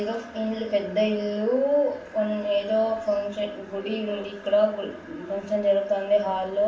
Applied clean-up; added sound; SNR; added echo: none; none; none; reverberation time 0.4 s.